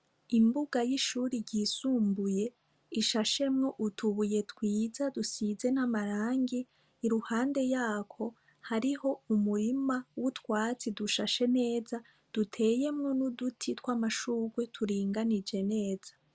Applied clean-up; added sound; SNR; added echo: none; none; none; none.